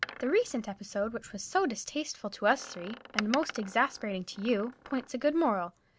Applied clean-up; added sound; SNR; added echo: none; Door; 13 dB; none.